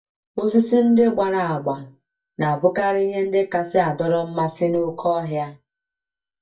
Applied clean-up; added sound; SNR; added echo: neural mask model DeepFilterNet 3.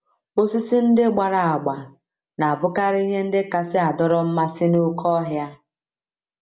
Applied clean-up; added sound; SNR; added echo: none; none; none; none.